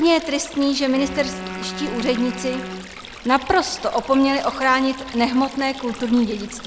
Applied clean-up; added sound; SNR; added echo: none; Stream + Wind instrument, woodwind instrument; 13 dB; none.